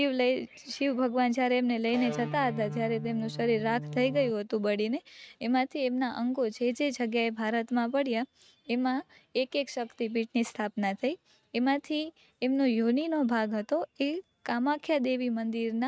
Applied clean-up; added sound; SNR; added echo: neural mask model RNNoise.